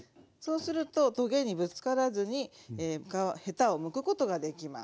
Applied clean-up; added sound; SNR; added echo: none; none; none; none.